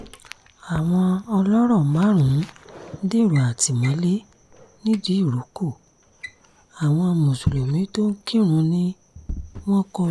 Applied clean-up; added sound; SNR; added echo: none; Drawer open or close; 16 dB; none.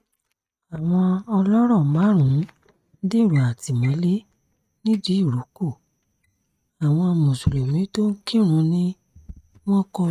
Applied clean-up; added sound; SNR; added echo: neural mask model RNNoise.